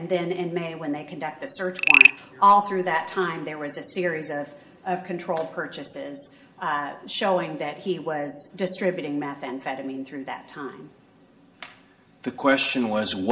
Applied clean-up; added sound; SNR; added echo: none; Frog; -5 dB; reverberation time 1.8 s.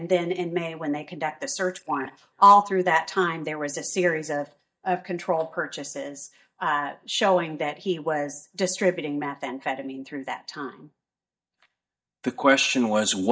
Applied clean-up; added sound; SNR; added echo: neural mask model DeepFilterNet 3.